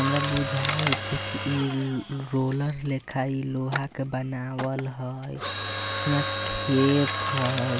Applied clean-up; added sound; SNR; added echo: none; Mechanisms; 4 dB; none.